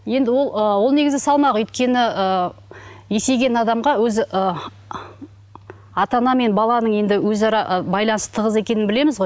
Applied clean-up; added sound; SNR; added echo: none; none; none; none.